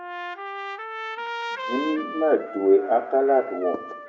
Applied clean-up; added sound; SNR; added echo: none; Trumpet; 9 dB; reverberation time 0.6 s.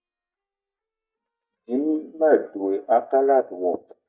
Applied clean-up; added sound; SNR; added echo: neural mask model DeepFilterNet 3.